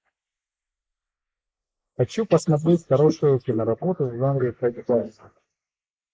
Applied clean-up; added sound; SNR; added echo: neural mask model Resemble Enhance denoiser.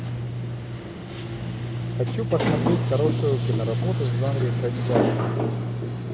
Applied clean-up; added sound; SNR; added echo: none; Sliding door; -5 dB; none.